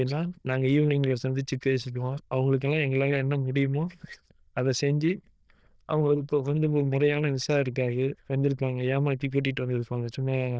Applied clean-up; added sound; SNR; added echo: neural diffusion model UNIVERSE++.